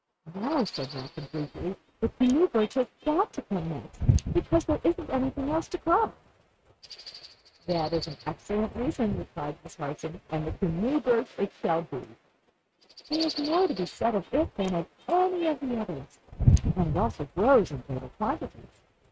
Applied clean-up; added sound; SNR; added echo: neural mask model RNNoise.